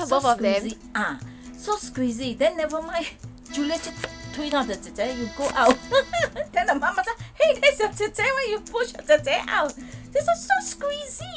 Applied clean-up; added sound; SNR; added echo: none; Accordion + Acoustic guitar; 17 dB; none.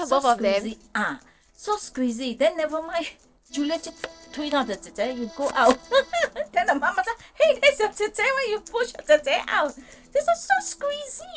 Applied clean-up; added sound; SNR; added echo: neural separator model SepFormer DNS4.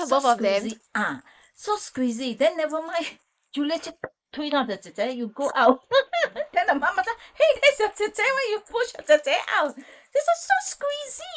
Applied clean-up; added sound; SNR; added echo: neural mask model Resemble Enhance denoiser.